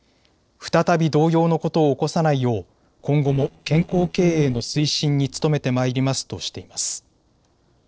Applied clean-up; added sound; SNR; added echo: neural separator model SepFormer DNS4.